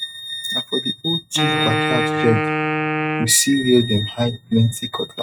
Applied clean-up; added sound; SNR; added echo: neural mask model RNNoise.